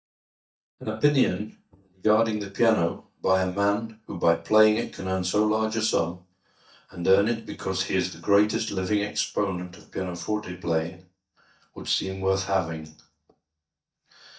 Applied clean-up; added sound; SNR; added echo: neural mask model DeepFilterNet 3.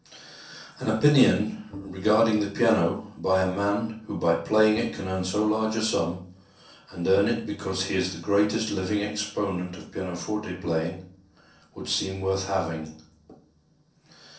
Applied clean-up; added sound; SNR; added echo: neural separator model SepFormer DNS4.